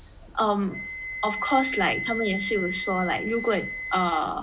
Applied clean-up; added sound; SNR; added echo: none; Wind instrument, woodwind instrument; 7 dB; none.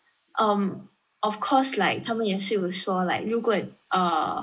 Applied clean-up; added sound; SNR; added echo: neural mask model Resemble Enhance denoiser.